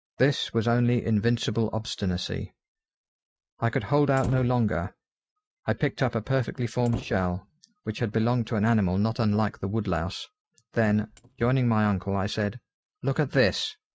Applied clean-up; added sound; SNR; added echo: neural mask model RNNoise.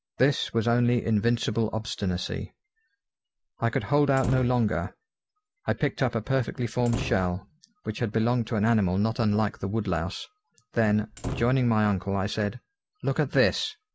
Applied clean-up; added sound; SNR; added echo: none; Slam; 10 dB; none.